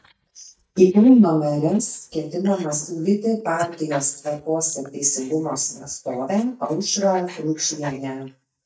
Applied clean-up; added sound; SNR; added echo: neural mask model DeepFilterNet 3.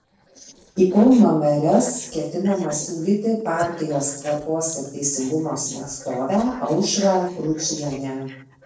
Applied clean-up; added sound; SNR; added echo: neural separator model SepFormer DNS4.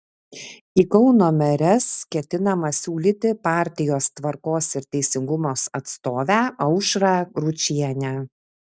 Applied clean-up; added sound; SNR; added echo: none; none; none; none.